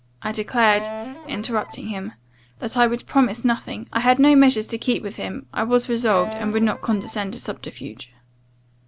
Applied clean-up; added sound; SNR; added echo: none; Wind instrument, woodwind instrument; 12 dB; none.